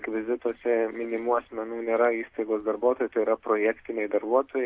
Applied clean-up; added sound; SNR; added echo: none; none; none; none.